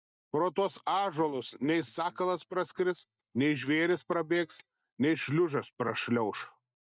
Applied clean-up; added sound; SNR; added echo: neural mask model DeepFilterNet 3.